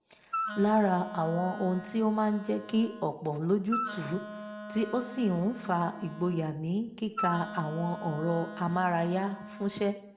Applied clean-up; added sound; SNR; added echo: none; Wind instrument, woodwind instrument; 10 dB; reverberation time 0.6 s.